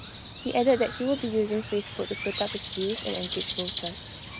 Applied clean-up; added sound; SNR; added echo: none; Crow; -3 dB; none.